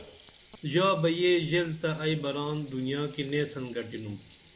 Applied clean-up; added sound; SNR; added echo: none; Water tap, faucet; 19 dB; none.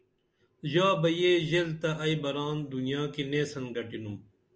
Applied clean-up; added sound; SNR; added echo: none; none; none; none.